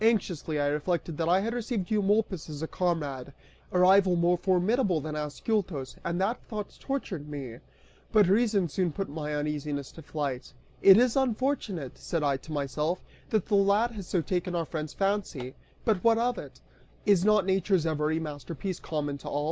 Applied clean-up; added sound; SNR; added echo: none; none; none; none.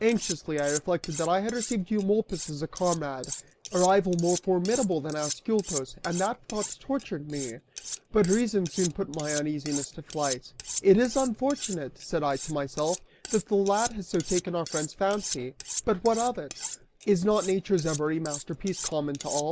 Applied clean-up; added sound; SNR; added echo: neural mask model Resemble Enhance denoiser.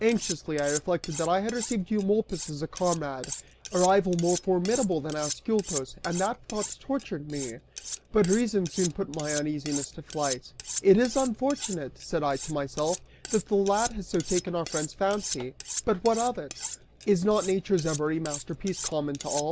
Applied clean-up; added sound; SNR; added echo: none; Cutlery, silverware; 11 dB; none.